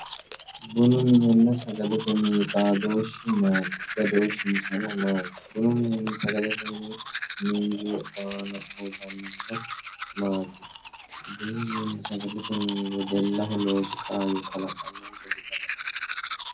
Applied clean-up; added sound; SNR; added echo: none; Domestic sounds, home sounds; 8 dB; reverberation time 0.4 s.